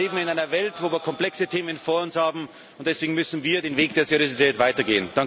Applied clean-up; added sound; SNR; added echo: none; none; none; none.